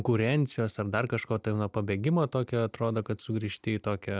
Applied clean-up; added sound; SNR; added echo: none; none; none; none.